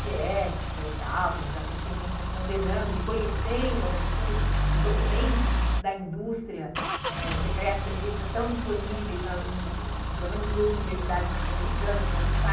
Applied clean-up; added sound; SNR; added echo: none; Idling / Engine starting / Accelerating, revving, vroom / Car; -5 dB; reverberation time 0.6 s.